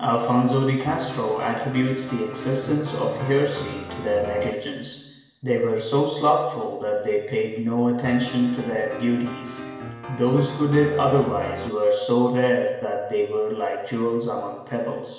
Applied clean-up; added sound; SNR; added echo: none; Piano; 12 dB; reverberation time 1.0 s.